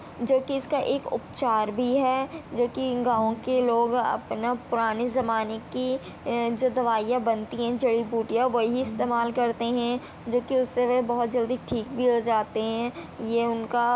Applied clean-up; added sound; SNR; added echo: none; Bowed string instrument; 18 dB; none.